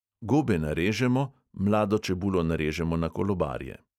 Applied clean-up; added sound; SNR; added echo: none; none; none; none.